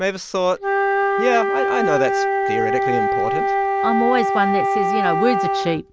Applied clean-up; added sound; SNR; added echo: none; Wind instrument, woodwind instrument; -3 dB; none.